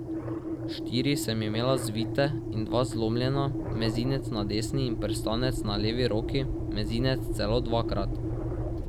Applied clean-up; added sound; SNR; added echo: none; Engine; 1 dB; none.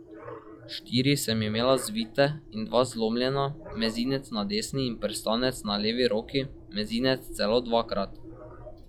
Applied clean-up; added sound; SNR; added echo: classical method log-MMSE.